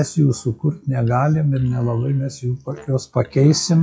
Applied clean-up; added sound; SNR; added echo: classical method WPE with log-MMSE.